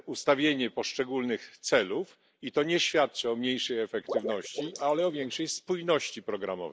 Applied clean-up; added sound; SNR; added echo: neural mask model Resemble Enhance denoiser.